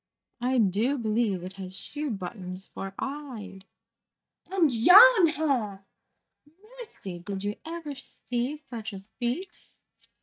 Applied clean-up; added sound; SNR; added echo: neural mask model DeepFilterNet 3.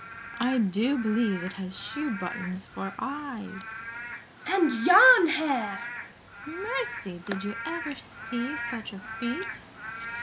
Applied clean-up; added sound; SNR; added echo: none; Rain / Frog; 11 dB; none.